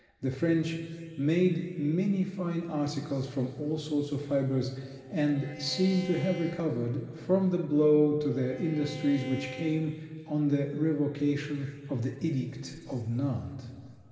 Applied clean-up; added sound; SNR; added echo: none; Bowed string instrument; 15 dB; reverberation time 2.1 s.